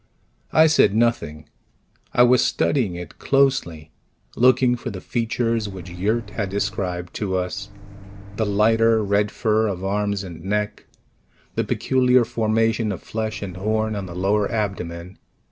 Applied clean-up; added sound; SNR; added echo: none; Microwave oven; 15 dB; none.